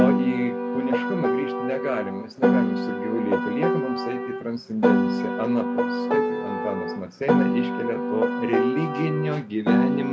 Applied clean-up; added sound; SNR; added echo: none; Piano; -5 dB; none.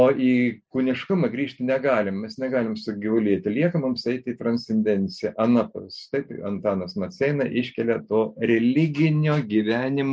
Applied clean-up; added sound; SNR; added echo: none; none; none; none.